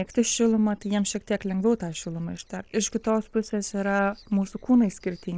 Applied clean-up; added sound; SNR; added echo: neural separator model SepFormer DNS4.